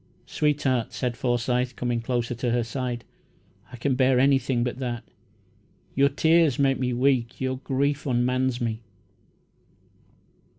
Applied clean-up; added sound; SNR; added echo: none; none; none; none.